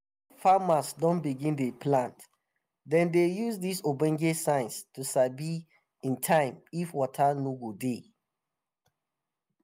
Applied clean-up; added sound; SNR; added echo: none; none; none; none.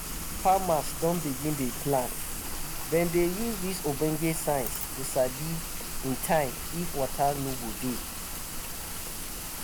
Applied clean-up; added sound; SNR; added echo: none; Rain; 4 dB; none.